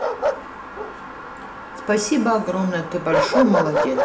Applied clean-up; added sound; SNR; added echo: none; Bark; 2 dB; reverberation time 1.6 s.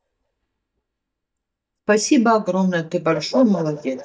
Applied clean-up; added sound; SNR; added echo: neural mask model DeepFilterNet 3.